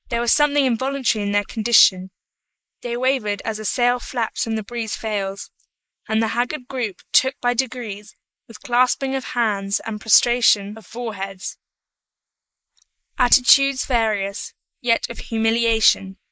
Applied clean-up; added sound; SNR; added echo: neural mask model Resemble Enhance denoiser.